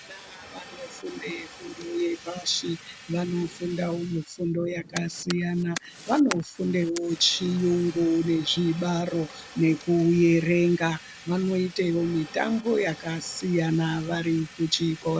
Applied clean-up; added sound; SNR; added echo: none; Fire; 17 dB; none.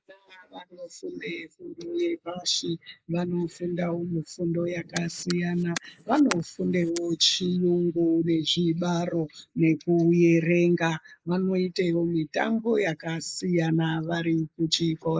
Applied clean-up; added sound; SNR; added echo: neural mask model Resemble Enhance denoiser.